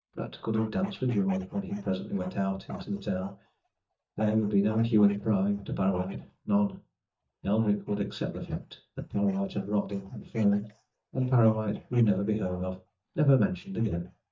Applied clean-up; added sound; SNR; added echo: neural mask model DeepFilterNet 3.